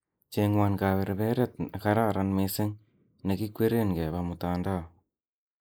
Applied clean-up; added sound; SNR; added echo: neural mask model Resemble Enhance denoiser.